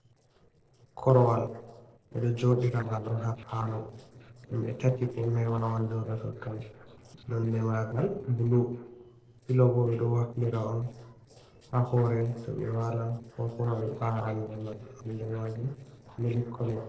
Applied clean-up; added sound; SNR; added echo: neural separator model SepFormer DNS4.